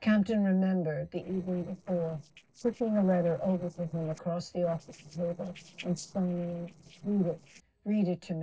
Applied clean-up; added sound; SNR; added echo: neural separator model SepFormer DNS4.